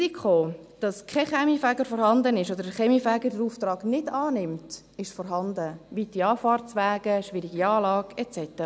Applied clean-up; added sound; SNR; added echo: none; none; none; none.